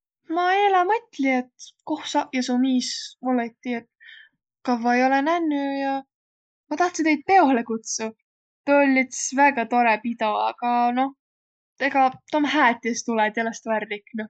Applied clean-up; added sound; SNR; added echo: neural mask model Resemble Enhance denoiser.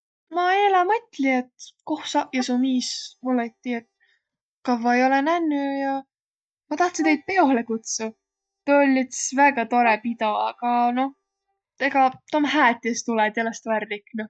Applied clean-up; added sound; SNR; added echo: neural mask model DeepFilterNet 3.